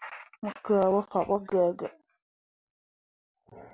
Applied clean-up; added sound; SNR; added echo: none; none; none; none.